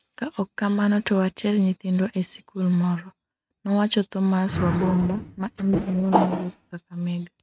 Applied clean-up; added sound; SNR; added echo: neural mask model RNNoise.